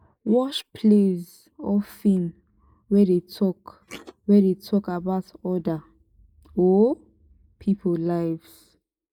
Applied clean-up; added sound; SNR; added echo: neural mask model Resemble Enhance denoiser.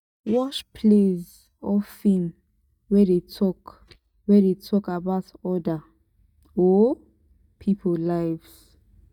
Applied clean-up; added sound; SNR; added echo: neural mask model DeepFilterNet 3.